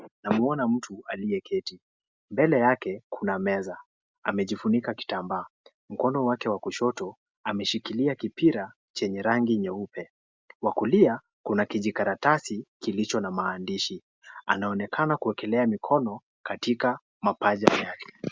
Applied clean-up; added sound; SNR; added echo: none; none; none; none.